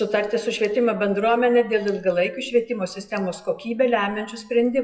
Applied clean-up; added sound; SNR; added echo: classical method WPE with log-MMSE.